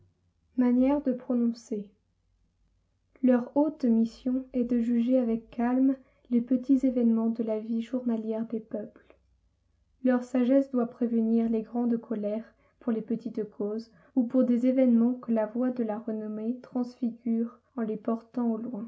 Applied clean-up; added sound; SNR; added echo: none; none; none; none.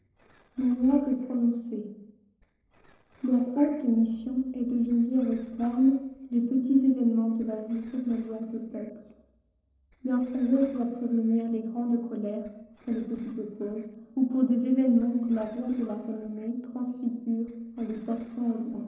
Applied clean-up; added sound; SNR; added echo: neural separator model SepFormer DNS4.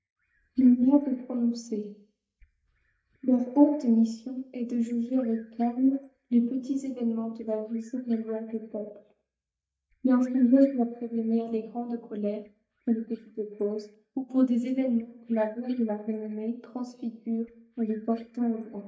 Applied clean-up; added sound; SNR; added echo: neural mask model DeepFilterNet 3.